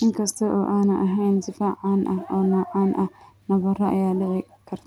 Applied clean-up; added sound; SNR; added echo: none; none; none; none.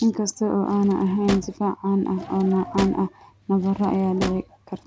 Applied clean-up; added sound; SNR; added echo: none; Drawer open or close; 12 dB; none.